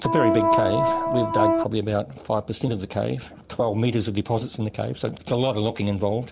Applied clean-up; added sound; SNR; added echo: none; Organ; -4 dB; none.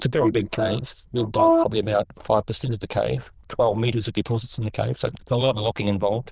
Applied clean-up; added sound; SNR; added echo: neural diffusion model UNIVERSE++.